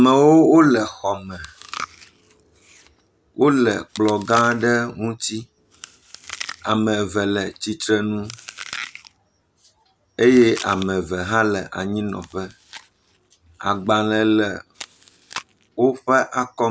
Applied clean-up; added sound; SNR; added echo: none; Chewing, mastication; 19 dB; none.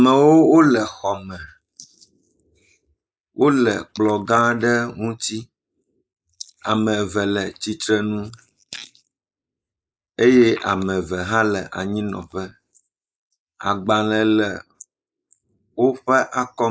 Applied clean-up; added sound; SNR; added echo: neural mask model Resemble Enhance denoiser.